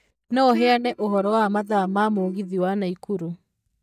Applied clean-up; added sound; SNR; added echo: neural mask model DeepFilterNet 3.